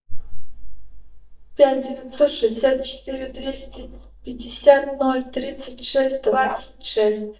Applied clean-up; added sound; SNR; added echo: neural mask model DeepFilterNet 3.